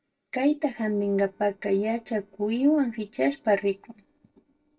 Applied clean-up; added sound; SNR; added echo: neural separator model SepFormer DNS4.